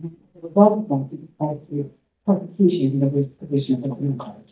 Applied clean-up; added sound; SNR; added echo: neural mask model DeepFilterNet 3.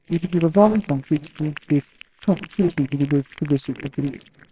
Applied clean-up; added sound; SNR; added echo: neural separator model SepFormer WHAMR!.